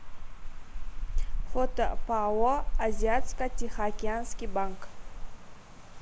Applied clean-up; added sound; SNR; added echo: none; Rain; -5 dB; none.